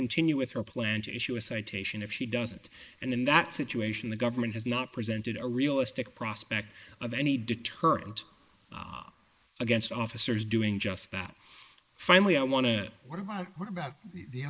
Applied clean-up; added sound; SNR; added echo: neural mask model Resemble Enhance denoiser.